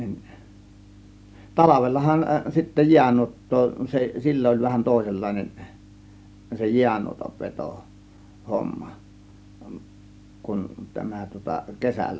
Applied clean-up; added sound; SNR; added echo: none; none; none; none.